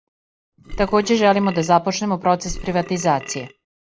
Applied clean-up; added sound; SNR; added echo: none; Burping, eructation; 14 dB; none.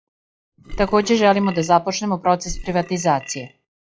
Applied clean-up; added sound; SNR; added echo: classical method log-MMSE.